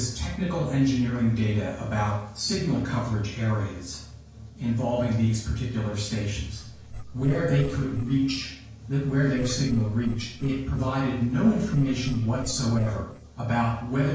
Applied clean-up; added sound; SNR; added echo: neural separator model SepFormer DNS4.